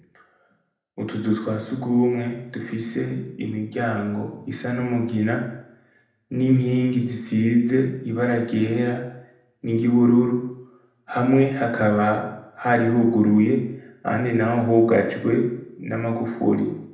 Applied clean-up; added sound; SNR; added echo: none; none; none; reverberation time 0.7 s.